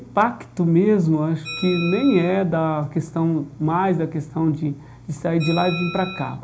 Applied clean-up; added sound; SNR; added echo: none; Bell; 16 dB; reverberation time 0.4 s.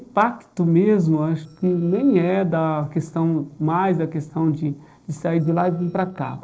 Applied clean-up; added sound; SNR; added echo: neural separator model SepFormer DNS4.